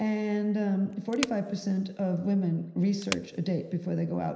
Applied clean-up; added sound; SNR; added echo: none; Wood; 13 dB; reverberation time 0.9 s.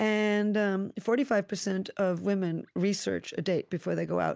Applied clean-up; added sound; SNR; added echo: none; none; none; none.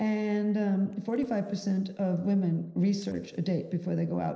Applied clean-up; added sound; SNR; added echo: neural separator model SepFormer DNS4.